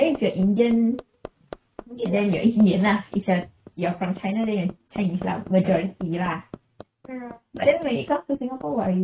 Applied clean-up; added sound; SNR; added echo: neural mask model RNNoise.